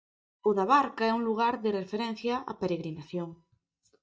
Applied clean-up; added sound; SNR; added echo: neural mask model DeepFilterNet 3.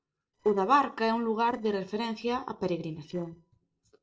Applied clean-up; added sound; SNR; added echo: neural separator model SepFormer DNS4.